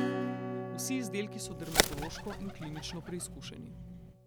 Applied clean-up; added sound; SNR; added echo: none; Acoustic guitar / Strum + Bird; -5 dB; none.